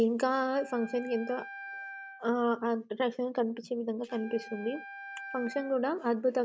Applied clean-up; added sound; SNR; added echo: none; Wind instrument, woodwind instrument; 14 dB; none.